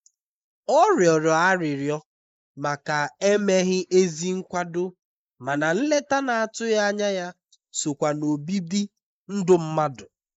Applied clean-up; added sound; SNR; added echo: neural mask model Resemble Enhance denoiser.